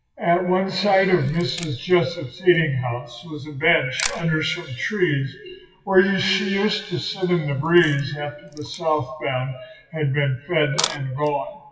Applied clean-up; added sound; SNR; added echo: classical method WPE with log-MMSE.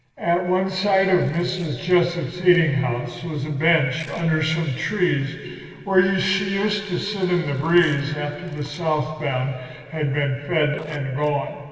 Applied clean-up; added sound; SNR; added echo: neural separator model SepFormer DNS4.